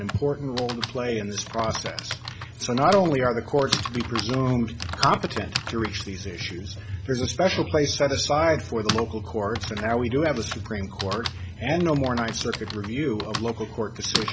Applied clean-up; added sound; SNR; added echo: none; Typing; 10 dB; none.